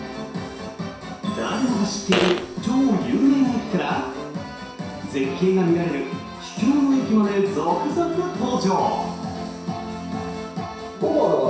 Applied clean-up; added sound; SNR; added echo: none; Fart; 6 dB; reverberation time 0.7 s.